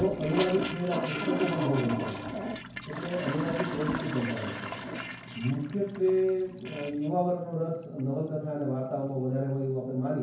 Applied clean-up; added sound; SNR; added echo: none; Toilet flush; 6 dB; reverberation time 0.9 s.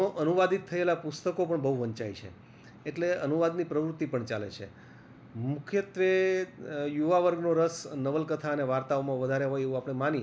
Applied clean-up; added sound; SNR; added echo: none; none; none; none.